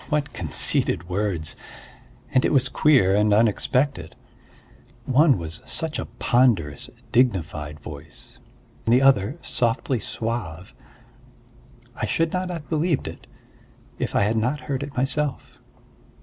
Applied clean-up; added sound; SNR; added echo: none; none; none; none.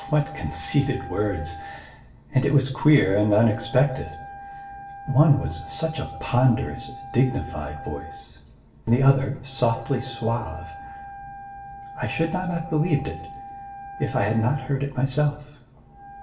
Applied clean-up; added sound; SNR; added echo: none; Wind instrument, woodwind instrument; 15 dB; reverberation time 0.7 s.